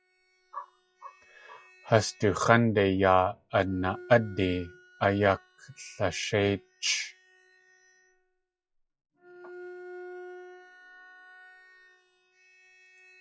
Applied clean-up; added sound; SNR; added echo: classical method log-MMSE.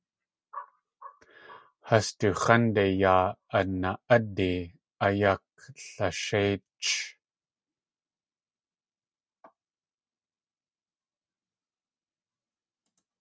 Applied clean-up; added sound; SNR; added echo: none; none; none; none.